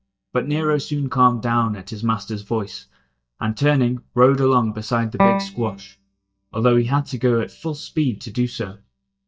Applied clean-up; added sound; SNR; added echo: neural mask model DeepFilterNet 3.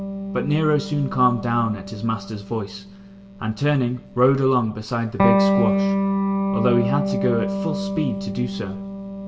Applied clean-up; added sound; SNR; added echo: none; Electric guitar; 1 dB; reverberation time 0.8 s.